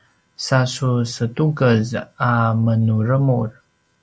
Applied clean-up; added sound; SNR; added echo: none; none; none; none.